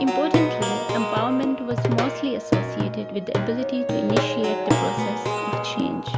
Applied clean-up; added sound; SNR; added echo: none; Plucked string instrument; -2 dB; none.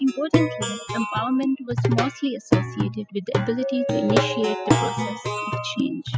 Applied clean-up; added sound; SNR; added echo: classical method spectral subtraction.